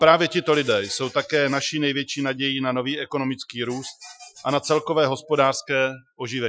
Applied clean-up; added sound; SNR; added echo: classical method Wiener filter.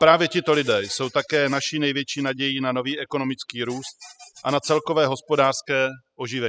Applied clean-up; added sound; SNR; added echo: classical method spectral subtraction.